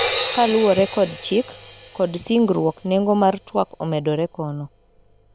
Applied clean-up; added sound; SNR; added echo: none; Crash cymbal; 11 dB; none.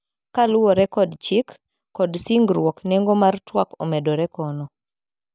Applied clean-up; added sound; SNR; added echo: none; none; none; none.